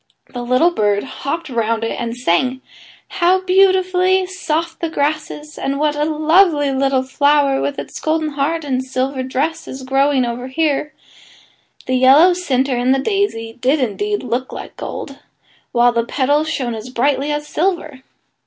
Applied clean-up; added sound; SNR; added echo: none; none; none; none.